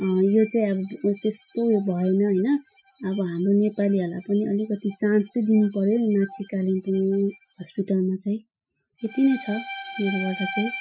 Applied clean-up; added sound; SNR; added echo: classical method Wiener filter.